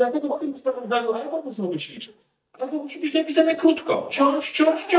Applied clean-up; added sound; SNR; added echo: neural mask model DeepFilterNet 3.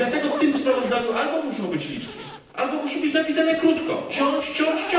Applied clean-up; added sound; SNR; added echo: none; Zipper (clothing); 14 dB; reverberation time 0.9 s.